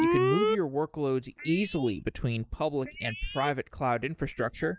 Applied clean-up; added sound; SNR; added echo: neural mask model Resemble Enhance denoiser.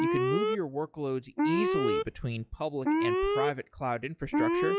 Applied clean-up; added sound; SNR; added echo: classical method log-MMSE.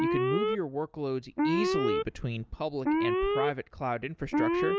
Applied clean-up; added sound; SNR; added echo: none; Alarm; -4 dB; none.